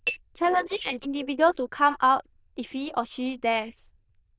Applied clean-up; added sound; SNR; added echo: neural diffusion model UNIVERSE++.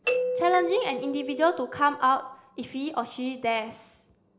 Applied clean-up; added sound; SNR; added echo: none; Doorbell; 4 dB; none.